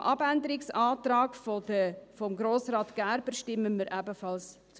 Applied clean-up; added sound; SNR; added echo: none; none; none; none.